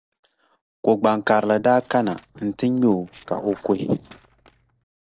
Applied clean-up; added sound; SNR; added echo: neural separator model SepFormer DNS4.